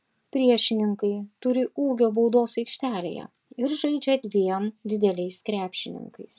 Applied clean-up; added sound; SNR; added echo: none; none; none; none.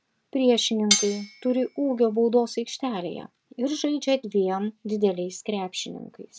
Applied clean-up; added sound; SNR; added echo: none; Cutlery, silverware; 4 dB; none.